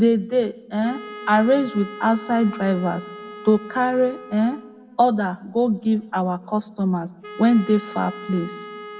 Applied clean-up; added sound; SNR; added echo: none; Wind instrument, woodwind instrument; 17 dB; reverberation time 1.1 s.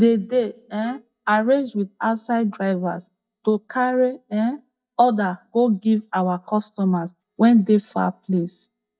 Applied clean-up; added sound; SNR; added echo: neural mask model DeepFilterNet 3.